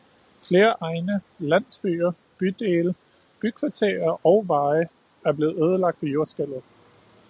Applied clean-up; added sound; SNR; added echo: none; none; none; none.